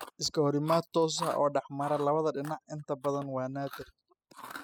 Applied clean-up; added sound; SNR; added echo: classical method spectral subtraction.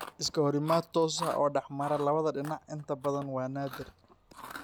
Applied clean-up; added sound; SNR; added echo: none; Chewing, mastication; 14 dB; none.